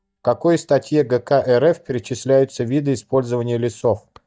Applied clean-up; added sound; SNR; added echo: neural mask model DeepFilterNet 3.